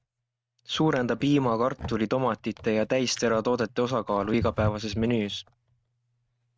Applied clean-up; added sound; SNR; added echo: neural mask model RNNoise.